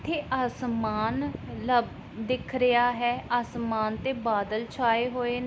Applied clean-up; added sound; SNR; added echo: none; none; none; none.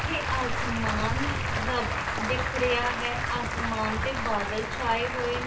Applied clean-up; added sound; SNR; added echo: none; Applause; 1 dB; reverberation time 0.2 s.